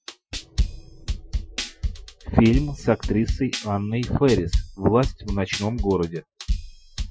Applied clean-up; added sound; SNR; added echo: classical method Wiener filter.